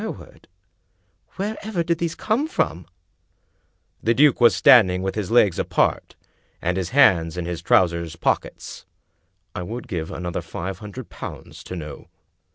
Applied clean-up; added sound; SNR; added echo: none; none; none; none.